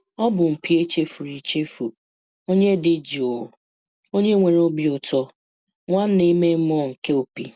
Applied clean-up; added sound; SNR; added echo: none; none; none; none.